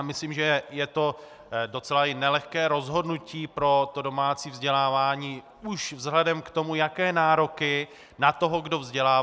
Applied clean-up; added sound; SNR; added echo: none; none; none; none.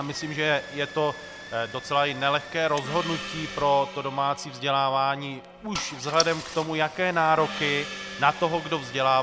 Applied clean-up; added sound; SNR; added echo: none; Engine starting / Car + Gong; 12 dB; none.